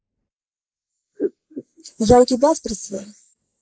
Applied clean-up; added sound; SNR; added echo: neural mask model Resemble Enhance denoiser.